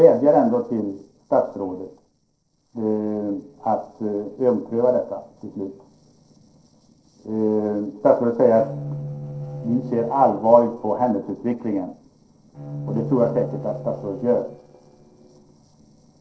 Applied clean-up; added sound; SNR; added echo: neural separator model SepFormer DNS4.